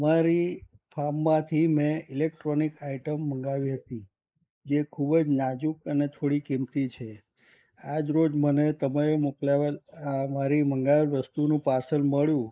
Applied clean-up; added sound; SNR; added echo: neural mask model Resemble Enhance denoiser.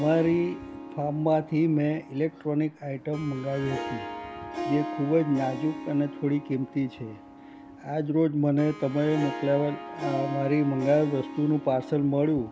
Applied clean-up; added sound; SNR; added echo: none; Harp; 11 dB; none.